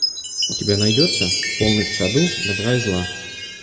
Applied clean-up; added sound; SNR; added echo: none; Chime; 2 dB; reverberation time 1.2 s.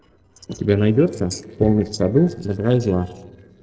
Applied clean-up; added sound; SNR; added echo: neural separator model SepFormer DNS4.